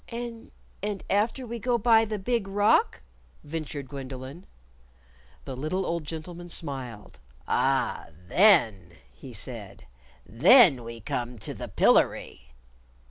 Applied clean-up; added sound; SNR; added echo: none; none; none; none.